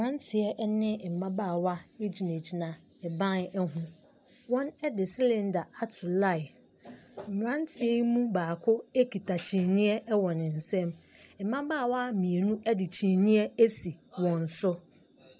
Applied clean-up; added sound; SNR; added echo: none; none; none; none.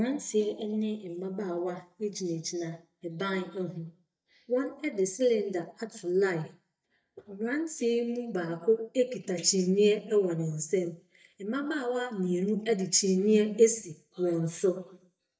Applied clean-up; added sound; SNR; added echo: neural mask model DeepFilterNet 3.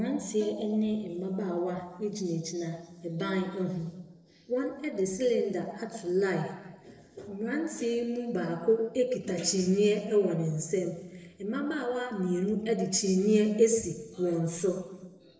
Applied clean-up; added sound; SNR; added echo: neural separator model SepFormer DNS4.